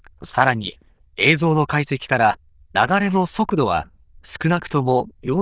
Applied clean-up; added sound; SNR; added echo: neural diffusion model UNIVERSE++.